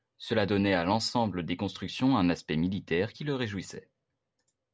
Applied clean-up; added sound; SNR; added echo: none; none; none; none.